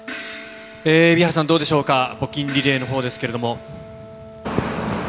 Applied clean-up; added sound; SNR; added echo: none; Wind instrument, woodwind instrument + Crash cymbal; 16 dB; none.